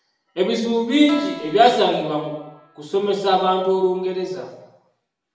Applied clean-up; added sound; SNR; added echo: none; Keyboard (musical); 19 dB; reverberation time 0.9 s.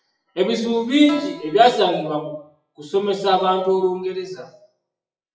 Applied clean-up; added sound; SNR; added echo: classical method WPE with log-MMSE.